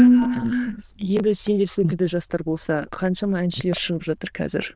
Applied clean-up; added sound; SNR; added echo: neural diffusion model UNIVERSE++.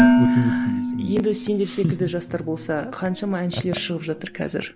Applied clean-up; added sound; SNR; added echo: none; Dishes, pots, and pans; -1 dB; none.